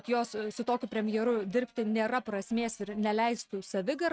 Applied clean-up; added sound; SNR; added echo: neural mask model RNNoise.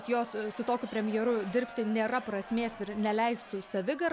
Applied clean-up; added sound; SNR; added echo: none; Crowd; 16 dB; none.